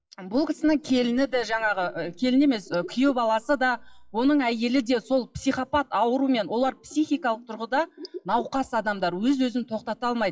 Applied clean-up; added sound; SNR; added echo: classical method WPE with log-MMSE.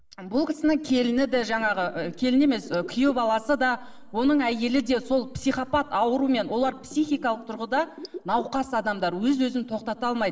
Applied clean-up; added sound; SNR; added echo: none; Bathtub (filling or washing); 20 dB; reverberation time 1.3 s.